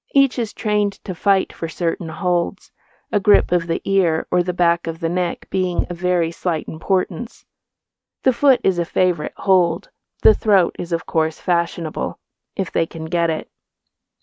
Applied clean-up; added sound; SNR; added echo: neural mask model RNNoise.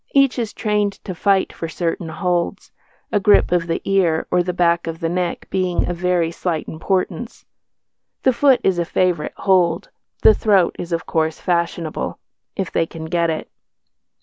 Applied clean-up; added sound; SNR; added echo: none; Bass drum; 8 dB; none.